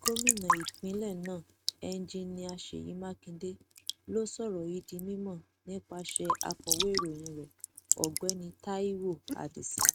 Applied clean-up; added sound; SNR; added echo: neural mask model RNNoise.